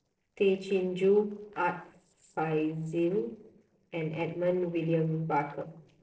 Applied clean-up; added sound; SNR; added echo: neural separator model SepFormer DNS4.